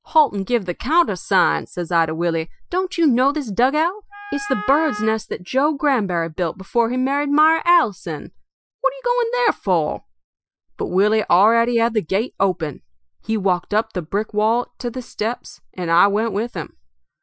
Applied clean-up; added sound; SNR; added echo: classical method Wiener filter.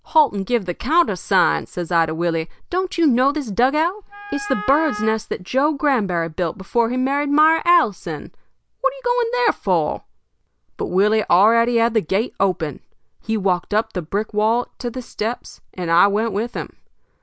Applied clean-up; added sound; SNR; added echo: none; Wind instrument, woodwind instrument; 11 dB; none.